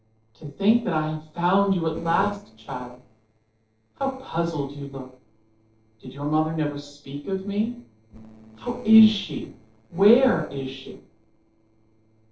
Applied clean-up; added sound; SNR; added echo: neural separator model SepFormer DNS4.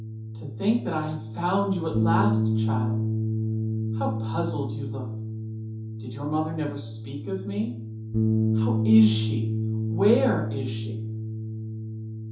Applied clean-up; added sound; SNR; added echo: none; Bass guitar; -1 dB; reverberation time 0.5 s.